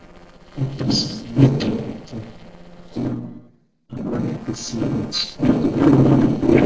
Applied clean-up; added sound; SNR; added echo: neural separator model SepFormer DNS4.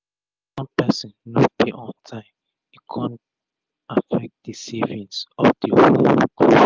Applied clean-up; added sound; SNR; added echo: none; none; none; none.